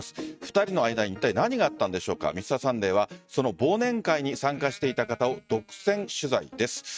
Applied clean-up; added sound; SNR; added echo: neural mask model RNNoise.